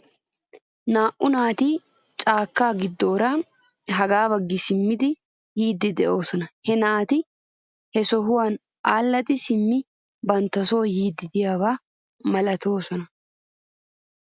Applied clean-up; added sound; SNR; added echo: none; none; none; none.